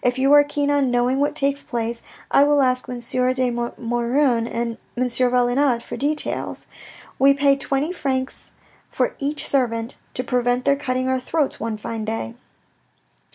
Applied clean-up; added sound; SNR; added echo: none; none; none; none.